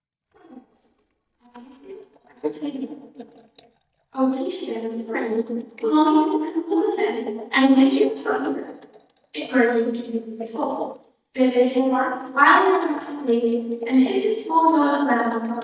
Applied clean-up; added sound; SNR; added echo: neural mask model DeepFilterNet 3.